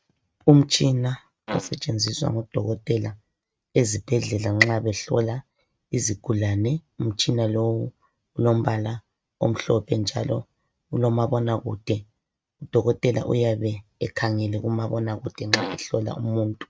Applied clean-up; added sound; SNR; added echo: neural mask model RNNoise.